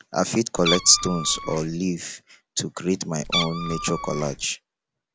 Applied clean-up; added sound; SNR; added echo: none; Meow; 5 dB; none.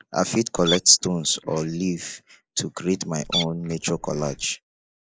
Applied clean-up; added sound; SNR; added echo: neural mask model Resemble Enhance denoiser.